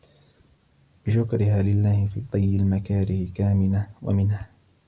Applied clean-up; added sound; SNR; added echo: none; none; none; none.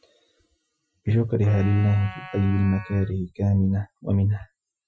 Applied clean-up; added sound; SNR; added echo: classical method Wiener filter.